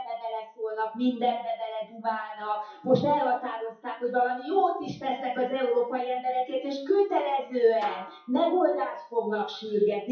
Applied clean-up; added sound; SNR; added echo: classical method WPE with log-MMSE.